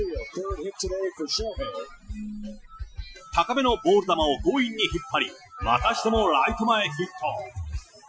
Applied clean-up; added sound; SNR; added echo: classical method Wiener filter.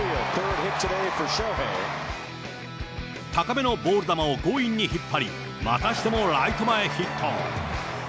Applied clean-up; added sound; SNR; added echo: none; none; none; none.